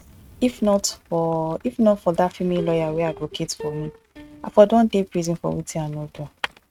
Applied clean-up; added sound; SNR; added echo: neural mask model RNNoise.